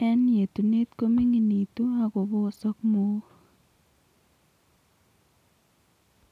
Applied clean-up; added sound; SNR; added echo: none; none; none; none.